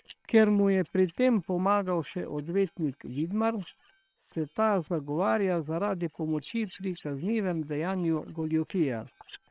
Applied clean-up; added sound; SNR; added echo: neural separator model SepFormer WHAM!.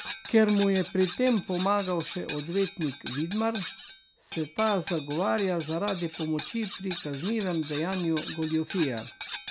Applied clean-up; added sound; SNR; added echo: none; Cutlery, silverware; 12 dB; none.